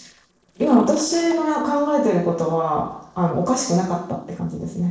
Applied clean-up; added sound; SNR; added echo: neural separator model SepFormer DNS4.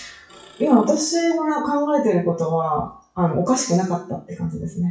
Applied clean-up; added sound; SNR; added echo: classical method WPE with log-MMSE.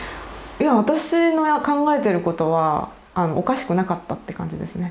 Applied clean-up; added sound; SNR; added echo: none; none; none; none.